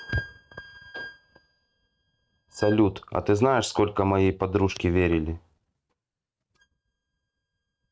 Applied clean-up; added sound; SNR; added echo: neural mask model RNNoise.